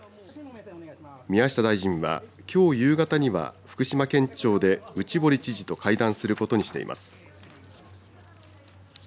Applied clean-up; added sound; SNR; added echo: none; none; none; none.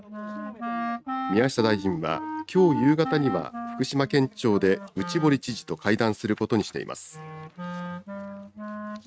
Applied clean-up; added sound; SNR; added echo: neural mask model RNNoise.